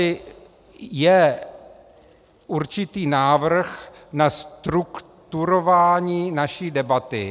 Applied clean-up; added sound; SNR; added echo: none; none; none; none.